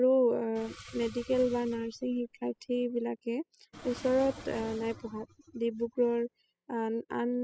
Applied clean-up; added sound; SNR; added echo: classical method spectral subtraction.